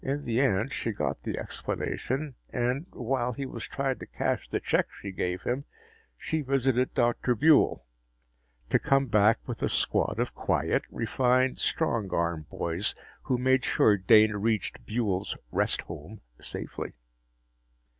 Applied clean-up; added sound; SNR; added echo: none; none; none; none.